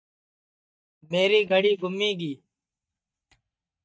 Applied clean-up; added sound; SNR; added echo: neural mask model DeepFilterNet 3.